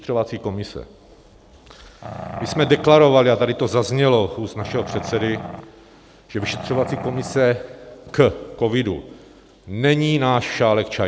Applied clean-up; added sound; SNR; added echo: none; Growling; 11 dB; none.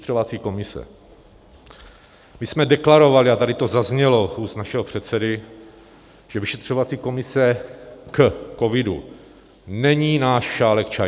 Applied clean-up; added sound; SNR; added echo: none; none; none; none.